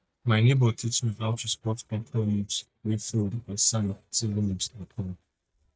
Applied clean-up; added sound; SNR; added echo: neural mask model DeepFilterNet 3.